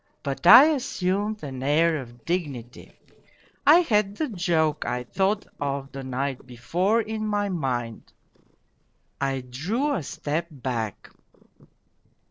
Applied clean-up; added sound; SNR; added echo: neural separator model SepFormer DNS4.